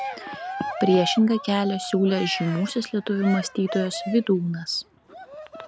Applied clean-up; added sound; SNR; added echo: none; Cheering; 10 dB; none.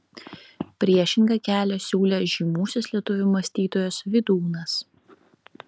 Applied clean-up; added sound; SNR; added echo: none; none; none; none.